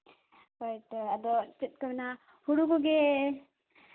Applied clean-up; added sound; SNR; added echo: none; none; none; none.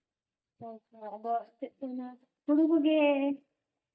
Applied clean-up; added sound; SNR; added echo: neural mask model DeepFilterNet 3.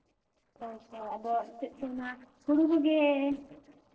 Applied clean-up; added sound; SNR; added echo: neural separator model SepFormer DNS4.